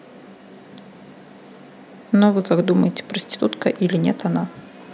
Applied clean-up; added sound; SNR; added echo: none; none; none; none.